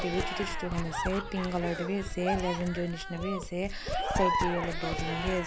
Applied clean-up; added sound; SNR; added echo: none; Domestic sounds, home sounds + Crowd / Cheering; 1 dB; none.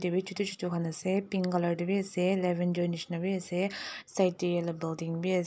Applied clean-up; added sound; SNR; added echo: none; none; none; none.